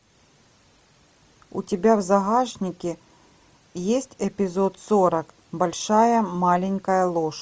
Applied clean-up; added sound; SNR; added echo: none; none; none; none.